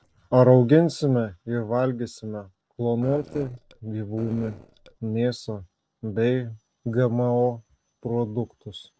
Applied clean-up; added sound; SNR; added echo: neural separator model SepFormer DNS4.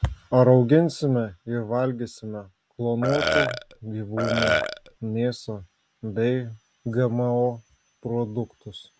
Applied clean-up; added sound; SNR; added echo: none; Burping, eructation; 0 dB; none.